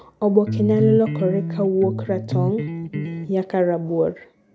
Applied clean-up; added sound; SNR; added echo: none; Electric guitar; 4 dB; none.